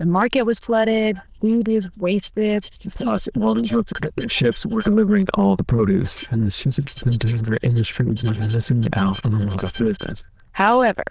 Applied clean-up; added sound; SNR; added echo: neural diffusion model UNIVERSE++.